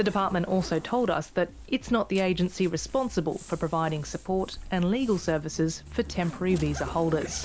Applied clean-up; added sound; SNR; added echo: none; Zipper (clothing); 17 dB; none.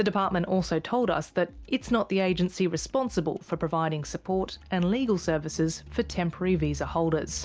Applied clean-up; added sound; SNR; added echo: none; none; none; none.